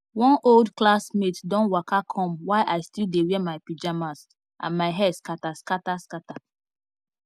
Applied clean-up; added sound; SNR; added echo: none; none; none; none.